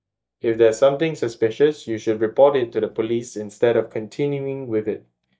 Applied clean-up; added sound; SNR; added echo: neural mask model DeepFilterNet 3.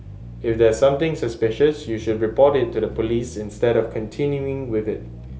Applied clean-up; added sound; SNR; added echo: none; Bass guitar; 16 dB; none.